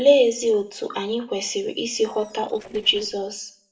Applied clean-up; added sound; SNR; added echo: neural separator model SepFormer DNS4.